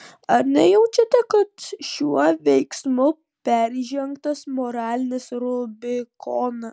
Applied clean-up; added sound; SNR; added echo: none; none; none; none.